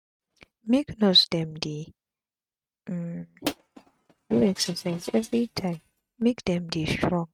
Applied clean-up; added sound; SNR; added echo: neural mask model RNNoise.